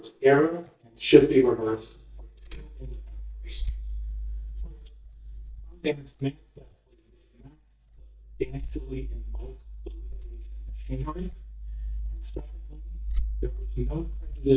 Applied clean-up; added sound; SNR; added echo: neural mask model DeepFilterNet 3.